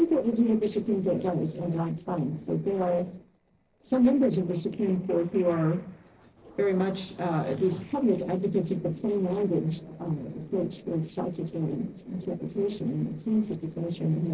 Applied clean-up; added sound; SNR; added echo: neural separator model SepFormer DNS4.